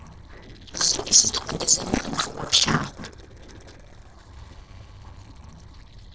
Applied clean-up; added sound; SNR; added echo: neural separator model SepFormer DNS4.